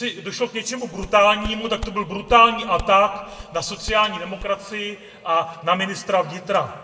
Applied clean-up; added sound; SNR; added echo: none; Walk, footsteps; 15 dB; reverberation time 1.4 s.